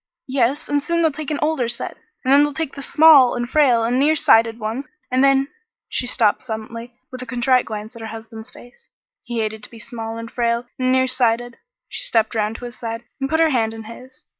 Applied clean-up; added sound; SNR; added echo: neural mask model Resemble Enhance denoiser.